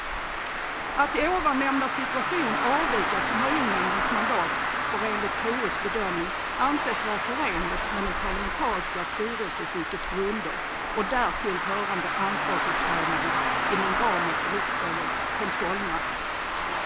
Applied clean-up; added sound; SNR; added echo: none; Traffic noise, roadway noise; -3 dB; none.